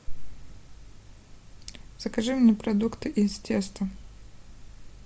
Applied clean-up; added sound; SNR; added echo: none; none; none; none.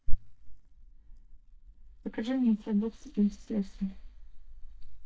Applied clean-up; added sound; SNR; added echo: neural mask model DeepFilterNet 3.